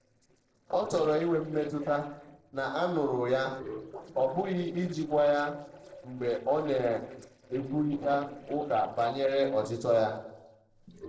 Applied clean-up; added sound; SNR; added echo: neural separator model SepFormer DNS4.